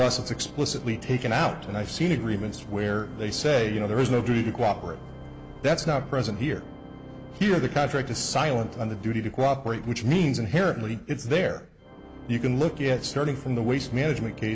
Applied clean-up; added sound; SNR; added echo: none; Organ; 16 dB; none.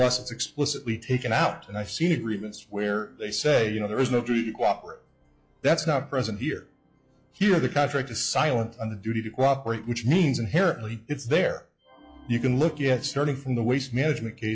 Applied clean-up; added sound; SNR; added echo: classical method log-MMSE.